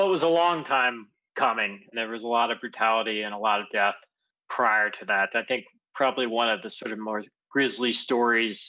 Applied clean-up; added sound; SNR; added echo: none; none; none; none.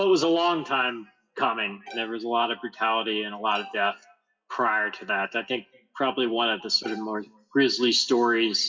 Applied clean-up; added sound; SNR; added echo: classical method WPE with log-MMSE.